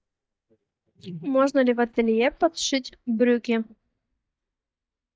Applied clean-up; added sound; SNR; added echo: neural mask model DeepFilterNet 3.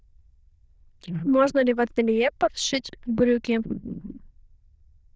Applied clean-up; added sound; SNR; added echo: neural diffusion model UNIVERSE++.